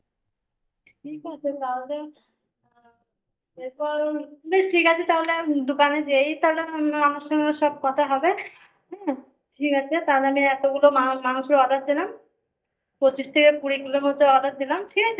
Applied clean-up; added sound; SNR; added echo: neural mask model DeepFilterNet 3.